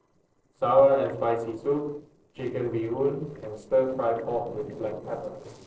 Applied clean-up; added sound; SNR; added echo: neural separator model SepFormer DNS4.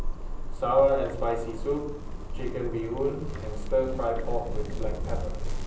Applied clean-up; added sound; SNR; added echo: none; Zipper (clothing); 1 dB; reverberation time 0.6 s.